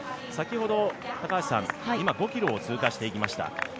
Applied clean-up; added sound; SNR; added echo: none; none; none; none.